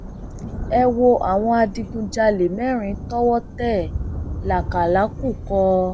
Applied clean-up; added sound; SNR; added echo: none; Thunder; 9 dB; none.